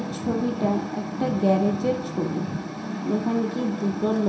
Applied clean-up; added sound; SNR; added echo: none; none; none; reverberation time 0.7 s.